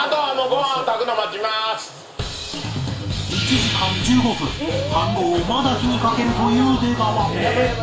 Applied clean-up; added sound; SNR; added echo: none; none; none; reverberation time 0.5 s.